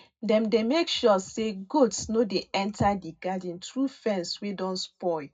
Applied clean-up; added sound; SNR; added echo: none; none; none; reverberation time 0.3 s.